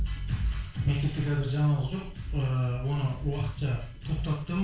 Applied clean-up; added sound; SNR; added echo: none; Train; 16 dB; reverberation time 0.4 s.